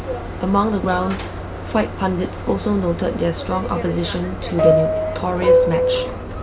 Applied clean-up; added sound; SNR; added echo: none; Subway, metro, underground; 0 dB; reverberation time 0.3 s.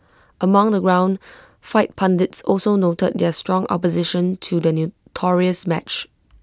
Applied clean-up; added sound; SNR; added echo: none; none; none; none.